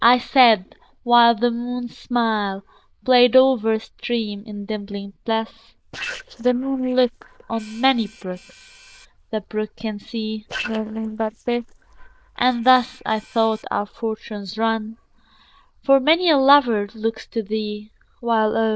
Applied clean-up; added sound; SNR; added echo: neural diffusion model UNIVERSE++.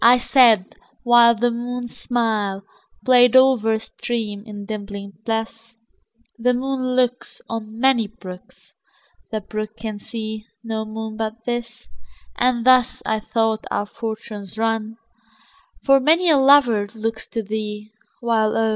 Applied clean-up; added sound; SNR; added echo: none; none; none; none.